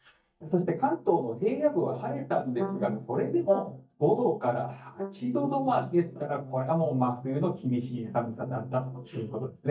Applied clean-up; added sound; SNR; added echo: neural mask model DeepFilterNet 3.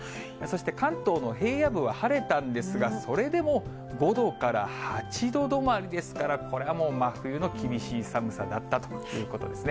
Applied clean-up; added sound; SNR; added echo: none; none; none; none.